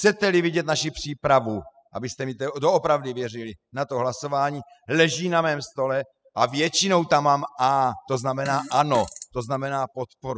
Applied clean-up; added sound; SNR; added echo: classical method spectral subtraction.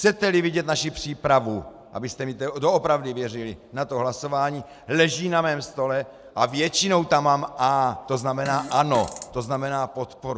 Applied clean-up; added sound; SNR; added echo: none; Fart; 15 dB; none.